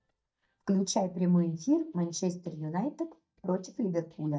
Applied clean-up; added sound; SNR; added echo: neural mask model DeepFilterNet 3.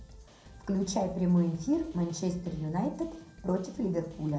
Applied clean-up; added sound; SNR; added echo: none; Drum kit; 19 dB; reverberation time 0.5 s.